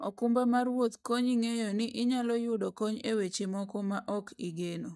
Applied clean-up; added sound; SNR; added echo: neural mask model DeepFilterNet 3.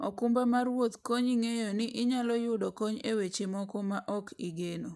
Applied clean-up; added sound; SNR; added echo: neural mask model Resemble Enhance denoiser.